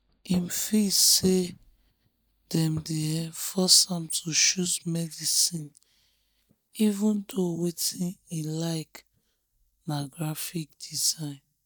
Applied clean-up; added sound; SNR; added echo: neural mask model DeepFilterNet 3.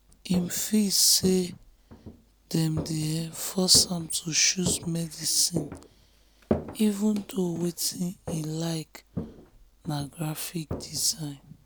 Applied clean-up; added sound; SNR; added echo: none; Walk, footsteps; 11 dB; none.